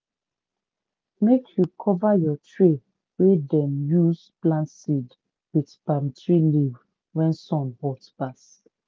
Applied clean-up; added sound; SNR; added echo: none; none; none; none.